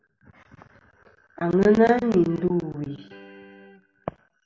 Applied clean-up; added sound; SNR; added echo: none; Electric guitar; 19 dB; none.